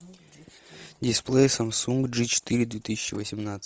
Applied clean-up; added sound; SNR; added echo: none; none; none; none.